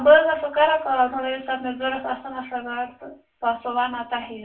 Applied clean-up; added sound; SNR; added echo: none; none; none; reverberation time 0.3 s.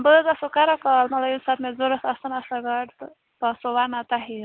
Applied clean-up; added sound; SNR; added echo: none; none; none; none.